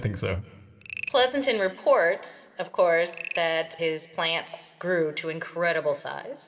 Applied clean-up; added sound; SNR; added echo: none; Frog; 16 dB; reverberation time 1.7 s.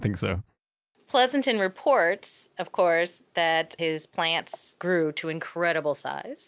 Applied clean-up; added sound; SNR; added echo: none; none; none; none.